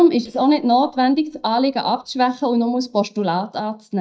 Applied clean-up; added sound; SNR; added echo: neural mask model DeepFilterNet 3.